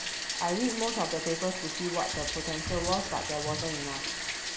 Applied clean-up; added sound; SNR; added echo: none; Bathtub (filling or washing); 1 dB; none.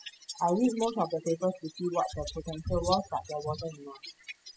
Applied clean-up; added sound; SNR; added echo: classical method spectral subtraction.